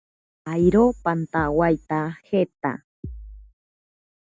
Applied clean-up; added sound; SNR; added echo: none; Bass drum; 13 dB; none.